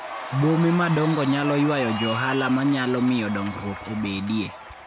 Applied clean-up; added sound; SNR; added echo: none; Cheering; 11 dB; none.